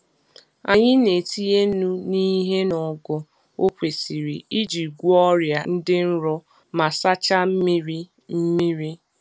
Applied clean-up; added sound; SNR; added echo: none; none; none; none.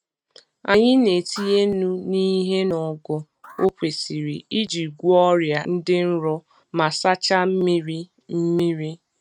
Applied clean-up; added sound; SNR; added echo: neural mask model RNNoise.